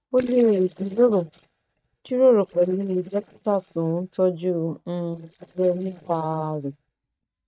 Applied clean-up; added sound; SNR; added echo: neural mask model DeepFilterNet 3.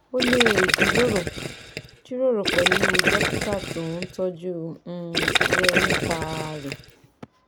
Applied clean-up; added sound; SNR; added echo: none; Gurgling; -3 dB; none.